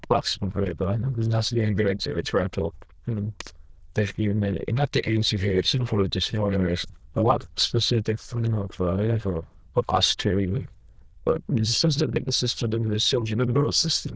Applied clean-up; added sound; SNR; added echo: neural diffusion model UNIVERSE++.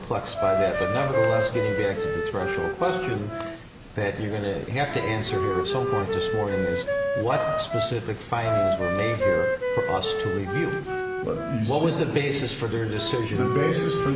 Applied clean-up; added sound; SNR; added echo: none; Wind instrument, woodwind instrument; 1 dB; none.